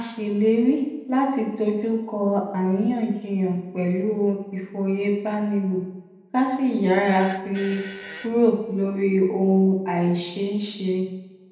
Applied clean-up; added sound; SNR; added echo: none; Fart; 18 dB; reverberation time 0.9 s.